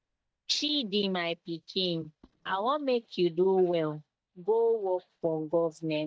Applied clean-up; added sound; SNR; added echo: neural mask model DeepFilterNet 3.